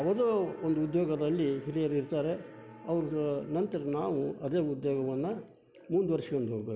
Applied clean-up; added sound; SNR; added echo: none; none; none; none.